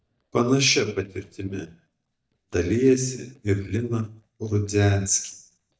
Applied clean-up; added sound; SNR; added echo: neural mask model DeepFilterNet 3.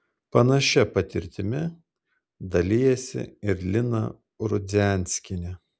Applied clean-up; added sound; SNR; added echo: none; none; none; none.